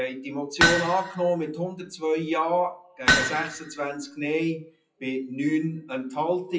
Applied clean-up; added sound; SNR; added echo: classical method WPE with log-MMSE.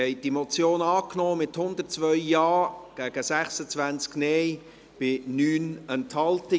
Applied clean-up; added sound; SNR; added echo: none; none; none; none.